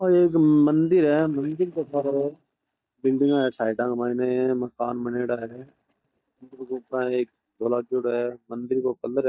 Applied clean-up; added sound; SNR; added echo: neural mask model DeepFilterNet 3.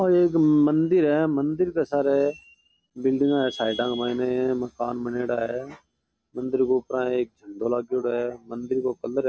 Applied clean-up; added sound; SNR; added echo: none; none; none; none.